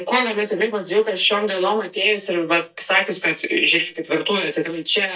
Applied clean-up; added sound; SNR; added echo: neural mask model DeepFilterNet 3.